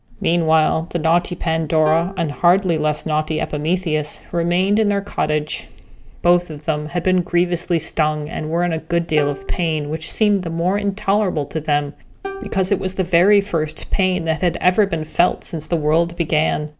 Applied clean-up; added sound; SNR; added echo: none; Plucked string instrument; 17 dB; none.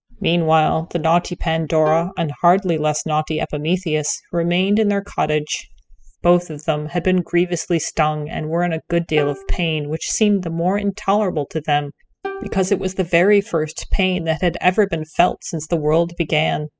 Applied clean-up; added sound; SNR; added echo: classical method spectral subtraction.